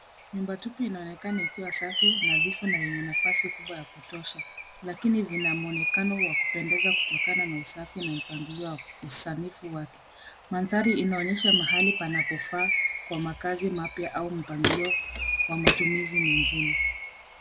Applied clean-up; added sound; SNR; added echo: none; Bird + Walk, footsteps; -3 dB; none.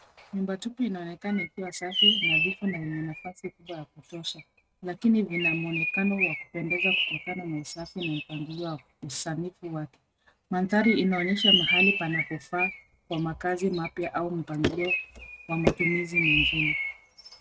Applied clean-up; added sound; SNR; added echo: neural mask model RNNoise.